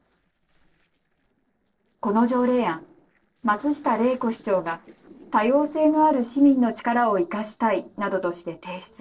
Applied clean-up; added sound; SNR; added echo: neural separator model SepFormer DNS4.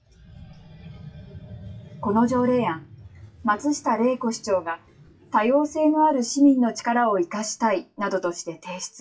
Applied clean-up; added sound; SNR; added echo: classical method WPE with log-MMSE.